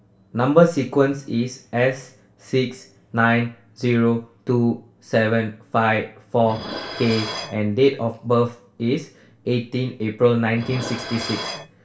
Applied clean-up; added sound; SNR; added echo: none; Dishes, pots, and pans; 14 dB; reverberation time 0.3 s.